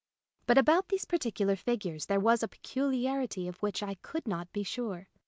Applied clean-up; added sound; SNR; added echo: none; none; none; none.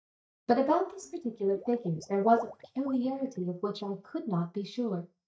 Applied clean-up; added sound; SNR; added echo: neural mask model DeepFilterNet 3.